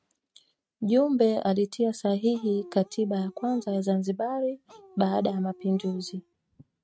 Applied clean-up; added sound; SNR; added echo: neural mask model RNNoise.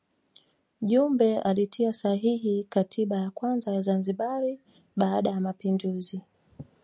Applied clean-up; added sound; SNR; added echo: none; none; none; none.